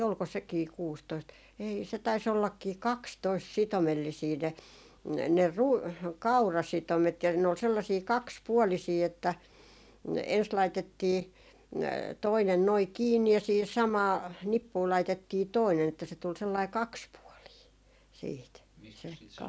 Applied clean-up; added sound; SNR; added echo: none; none; none; none.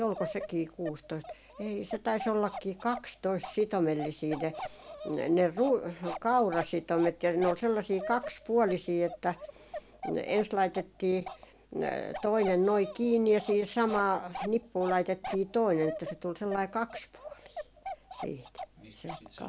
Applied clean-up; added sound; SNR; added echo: none; Bark; 13 dB; none.